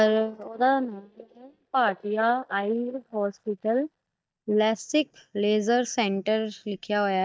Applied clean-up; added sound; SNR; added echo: neural mask model DeepFilterNet 3.